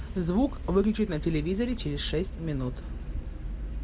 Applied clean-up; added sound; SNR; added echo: none; none; none; none.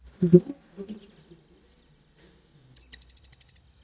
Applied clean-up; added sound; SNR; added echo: neural mask model DeepFilterNet 3.